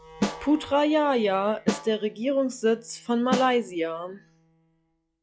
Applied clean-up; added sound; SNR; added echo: classical method log-MMSE.